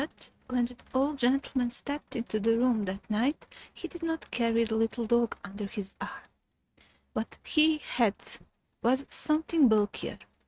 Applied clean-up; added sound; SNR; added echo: neural mask model RNNoise.